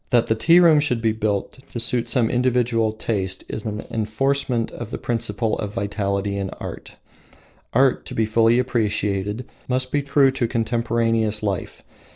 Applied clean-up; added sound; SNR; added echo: neural separator model SepFormer DNS4.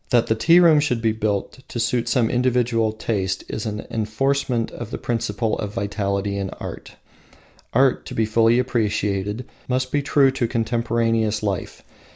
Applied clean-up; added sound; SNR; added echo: none; none; none; none.